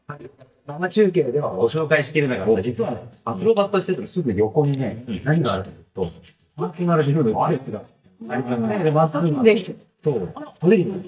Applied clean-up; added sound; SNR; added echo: neural mask model DeepFilterNet 3.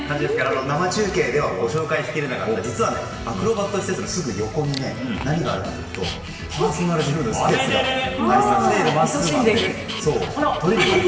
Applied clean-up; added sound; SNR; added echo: none; Dog; 17 dB; reverberation time 1.4 s.